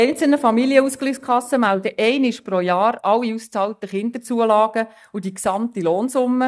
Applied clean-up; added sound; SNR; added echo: neural mask model DeepFilterNet 3.